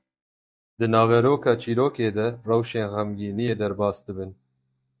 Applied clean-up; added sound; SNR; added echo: neural mask model DeepFilterNet 3.